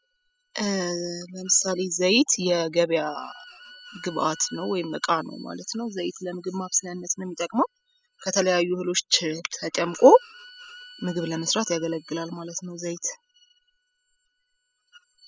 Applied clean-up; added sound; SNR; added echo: classical method spectral subtraction.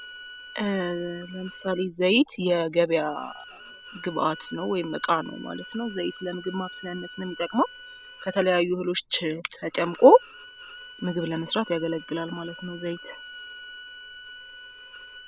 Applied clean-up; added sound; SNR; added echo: none; Bowed string instrument; 17 dB; none.